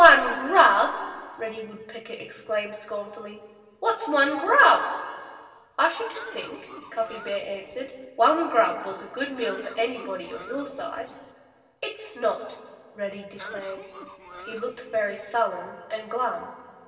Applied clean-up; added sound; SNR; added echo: none; Cough; 17 dB; reverberation time 2.3 s.